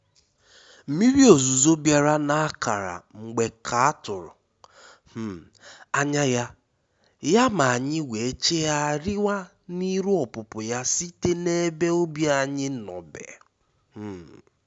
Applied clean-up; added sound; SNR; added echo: none; none; none; none.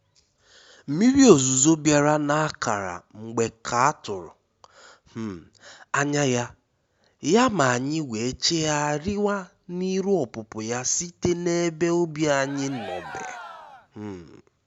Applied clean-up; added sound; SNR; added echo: none; Cheering; 15 dB; none.